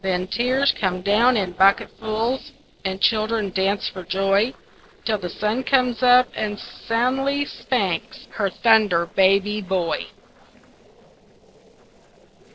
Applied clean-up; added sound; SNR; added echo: neural separator model SepFormer DNS4.